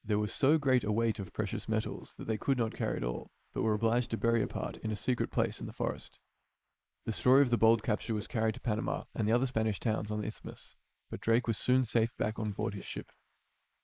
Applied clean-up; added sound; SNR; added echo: neural mask model Resemble Enhance denoiser.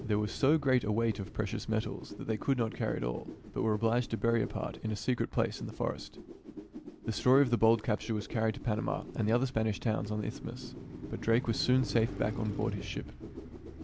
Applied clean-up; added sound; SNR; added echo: none; Car passing by + Whoosh, swoosh, swish; 13 dB; none.